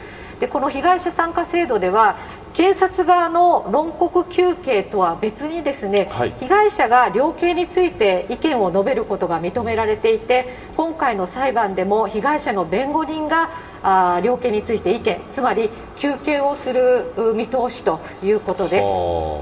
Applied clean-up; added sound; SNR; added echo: none; none; none; reverberation time 0.8 s.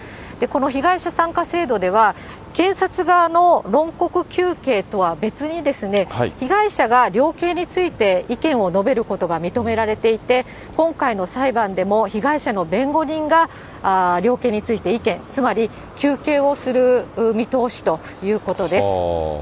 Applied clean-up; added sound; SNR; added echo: none; none; none; none.